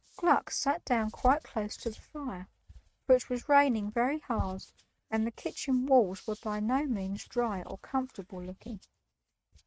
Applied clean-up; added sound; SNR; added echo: neural mask model RNNoise.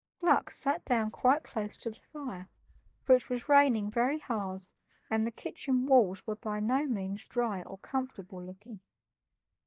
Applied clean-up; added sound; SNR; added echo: neural mask model DeepFilterNet 3.